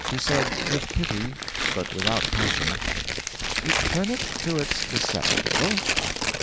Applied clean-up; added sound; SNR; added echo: none; Tearing; -4 dB; none.